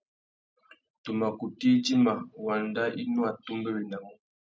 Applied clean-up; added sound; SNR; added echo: none; none; none; none.